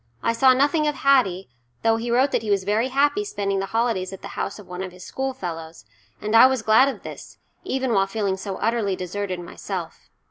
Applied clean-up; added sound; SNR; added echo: none; none; none; none.